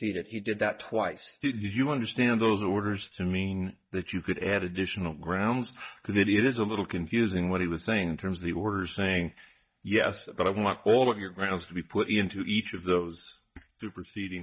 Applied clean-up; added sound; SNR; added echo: neural mask model DeepFilterNet 3.